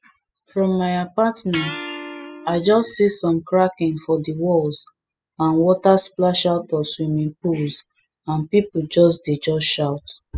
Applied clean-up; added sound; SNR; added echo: classical method spectral subtraction.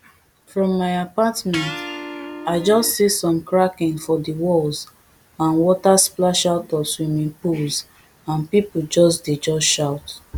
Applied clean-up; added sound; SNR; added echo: none; Electric guitar; 13 dB; none.